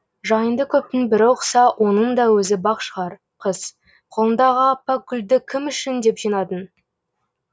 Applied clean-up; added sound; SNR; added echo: none; none; none; none.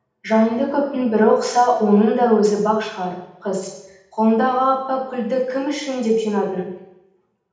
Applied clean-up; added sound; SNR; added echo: none; none; none; reverberation time 0.8 s.